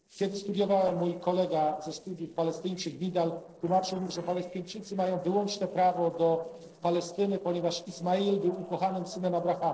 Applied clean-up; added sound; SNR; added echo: neural separator model SepFormer DNS4.